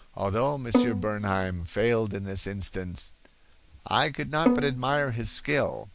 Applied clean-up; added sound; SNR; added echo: none; Bowed string instrument; 1 dB; none.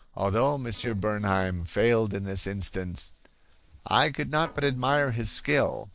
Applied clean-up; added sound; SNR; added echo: neural separator model SepFormer DNS4.